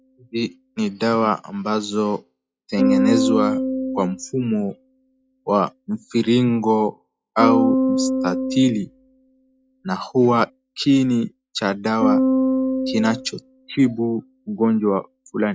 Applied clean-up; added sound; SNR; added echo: classical method log-MMSE.